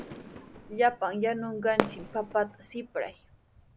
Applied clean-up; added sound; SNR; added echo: none; Fireworks; 7 dB; none.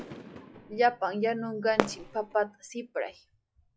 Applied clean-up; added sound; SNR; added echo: classical method log-MMSE.